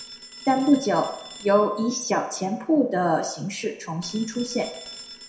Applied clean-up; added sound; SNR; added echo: none; Telephone; 19 dB; reverberation time 0.6 s.